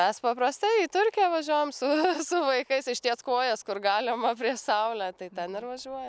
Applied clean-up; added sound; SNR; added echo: none; none; none; none.